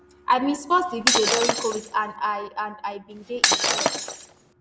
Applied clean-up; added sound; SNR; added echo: none; Shatter; -2 dB; none.